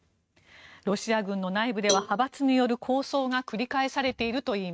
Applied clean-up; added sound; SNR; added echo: neural mask model RNNoise.